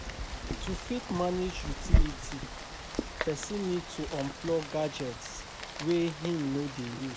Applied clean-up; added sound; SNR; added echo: none; Rain; 0 dB; none.